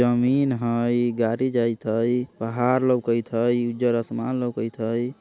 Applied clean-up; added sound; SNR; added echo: none; none; none; none.